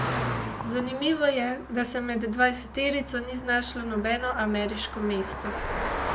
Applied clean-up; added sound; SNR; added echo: none; Car passing by; 7 dB; none.